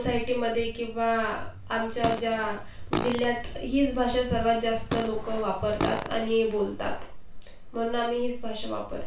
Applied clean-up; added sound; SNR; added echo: none; Fart; 7 dB; reverberation time 0.3 s.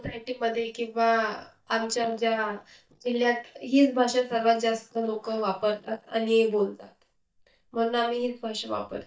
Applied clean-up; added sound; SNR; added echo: neural mask model DeepFilterNet 3.